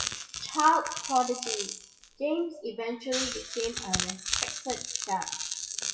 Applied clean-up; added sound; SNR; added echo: classical method WPE with log-MMSE.